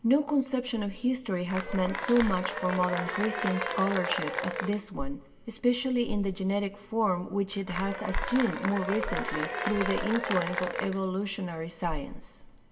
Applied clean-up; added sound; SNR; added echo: none; Applause / Cheering; 5 dB; reverberation time 1.3 s.